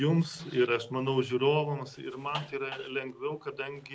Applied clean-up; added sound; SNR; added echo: none; Zipper (clothing); 19 dB; none.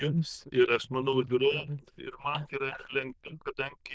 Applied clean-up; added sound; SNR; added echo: neural diffusion model UNIVERSE++.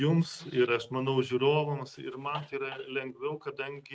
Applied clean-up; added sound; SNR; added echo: neural mask model RNNoise.